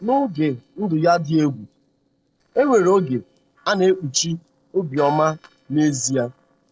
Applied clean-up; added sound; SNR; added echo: neural separator model SepFormer DNS4.